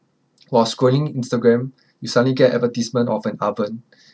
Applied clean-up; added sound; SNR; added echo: none; none; none; none.